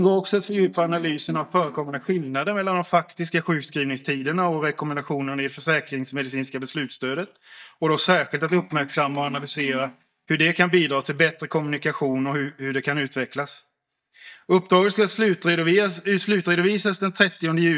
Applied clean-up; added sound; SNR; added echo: neural mask model DeepFilterNet 3.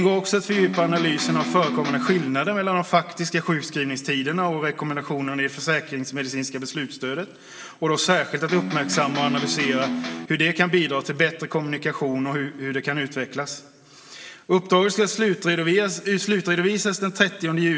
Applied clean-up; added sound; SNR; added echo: none; Electric guitar; 4 dB; reverberation time 1.8 s.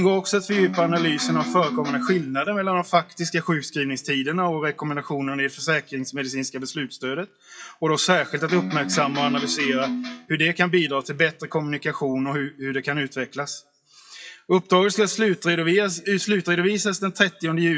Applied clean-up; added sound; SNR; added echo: classical method WPE with log-MMSE.